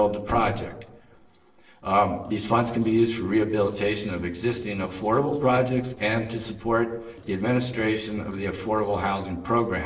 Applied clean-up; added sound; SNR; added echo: neural separator model SepFormer DNS4.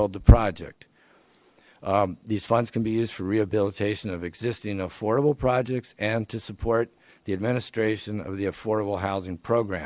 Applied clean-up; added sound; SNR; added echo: none; none; none; none.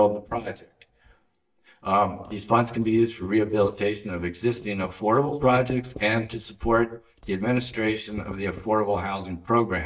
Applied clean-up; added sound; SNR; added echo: neural mask model DeepFilterNet 3.